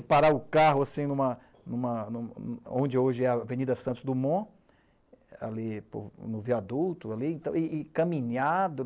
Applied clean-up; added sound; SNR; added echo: none; none; none; none.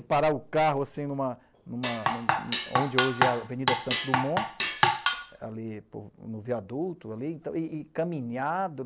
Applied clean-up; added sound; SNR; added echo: none; Drum kit; -3 dB; none.